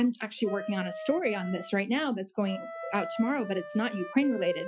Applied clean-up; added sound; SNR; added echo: classical method Wiener filter.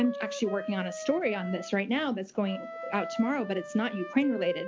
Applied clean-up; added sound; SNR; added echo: none; Wind instrument, woodwind instrument; 10 dB; none.